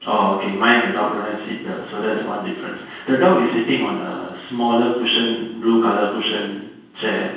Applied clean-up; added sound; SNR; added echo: none; none; none; reverberation time 0.6 s.